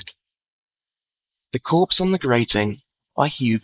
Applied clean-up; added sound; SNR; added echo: neural mask model Resemble Enhance denoiser.